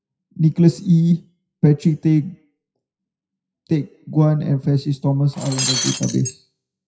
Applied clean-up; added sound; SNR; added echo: classical method WPE with log-MMSE.